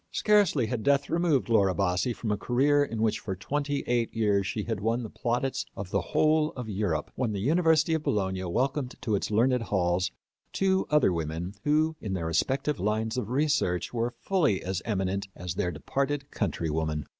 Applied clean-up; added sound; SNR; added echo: none; none; none; none.